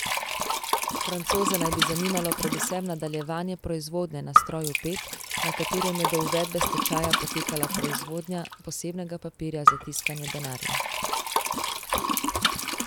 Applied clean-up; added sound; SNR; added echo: none; Liquid; -4 dB; none.